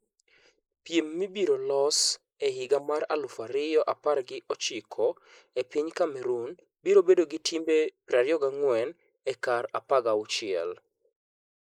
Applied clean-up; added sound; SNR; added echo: neural mask model Resemble Enhance denoiser.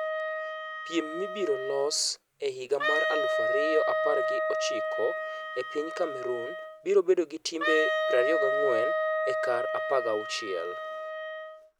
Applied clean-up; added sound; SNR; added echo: none; Wind instrument, woodwind instrument; -1 dB; none.